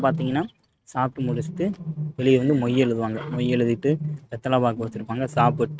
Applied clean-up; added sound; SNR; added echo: neural mask model RNNoise.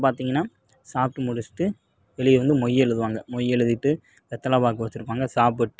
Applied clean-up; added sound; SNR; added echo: none; none; none; none.